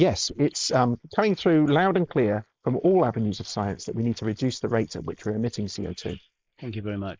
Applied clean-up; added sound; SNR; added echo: neural mask model Resemble Enhance denoiser.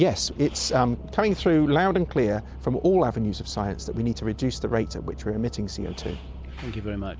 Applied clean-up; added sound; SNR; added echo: none; none; none; none.